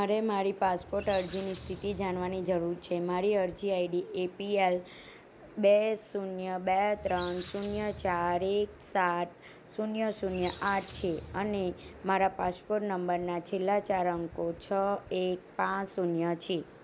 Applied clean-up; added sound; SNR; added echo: none; Squeak; 12 dB; none.